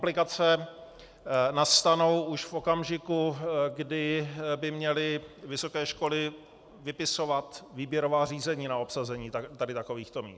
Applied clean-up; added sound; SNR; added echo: none; none; none; none.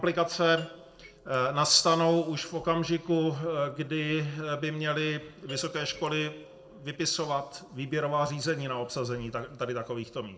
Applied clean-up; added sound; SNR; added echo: neural separator model SepFormer DNS4.